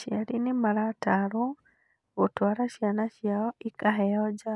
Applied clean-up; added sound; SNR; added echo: none; none; none; none.